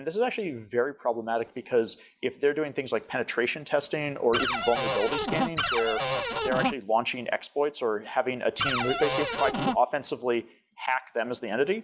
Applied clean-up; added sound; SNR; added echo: none; Cupboard open or close; 0 dB; none.